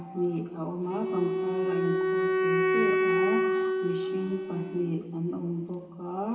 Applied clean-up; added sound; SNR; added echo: none; Wind instrument, woodwind instrument; -4 dB; reverberation time 1.1 s.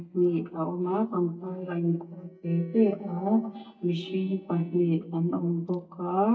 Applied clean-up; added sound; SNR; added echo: neural mask model DeepFilterNet 3.